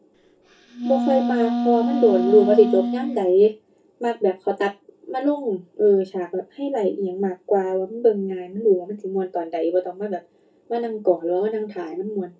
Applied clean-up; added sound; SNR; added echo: none; Wind instrument, woodwind instrument; 2 dB; reverberation time 0.2 s.